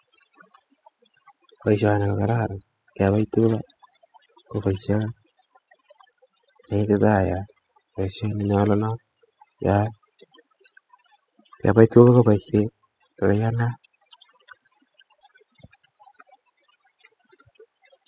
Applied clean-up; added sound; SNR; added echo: classical method spectral subtraction.